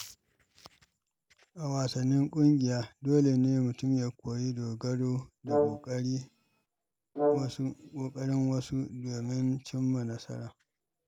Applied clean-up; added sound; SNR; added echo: none; Brass instrument; 2 dB; none.